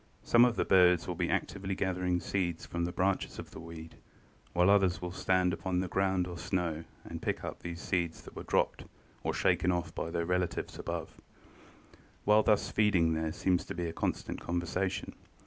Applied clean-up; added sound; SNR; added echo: none; none; none; none.